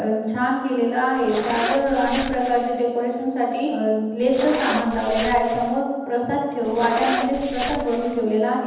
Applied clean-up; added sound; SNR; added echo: none; Zipper (clothing); 9 dB; reverberation time 1.1 s.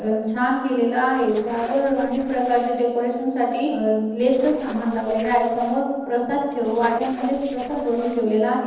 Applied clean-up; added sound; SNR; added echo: neural separator model SepFormer DNS4.